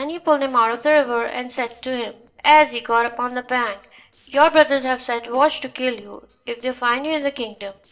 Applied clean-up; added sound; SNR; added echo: neural separator model SepFormer DNS4.